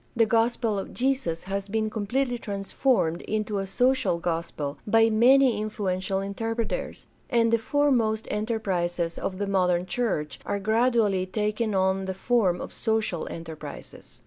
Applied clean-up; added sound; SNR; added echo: none; none; none; none.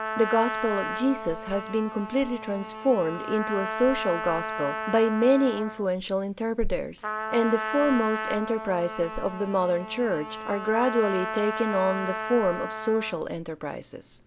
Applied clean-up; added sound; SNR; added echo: none; Trumpet; 7 dB; none.